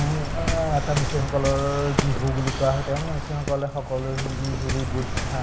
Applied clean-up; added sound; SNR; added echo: none; Waves, surf; 2 dB; reverberation time 2.7 s.